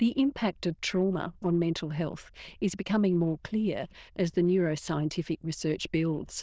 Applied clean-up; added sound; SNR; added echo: neural diffusion model UNIVERSE++.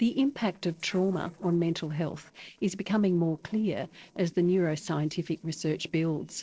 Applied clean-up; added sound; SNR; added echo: neural separator model SepFormer DNS4.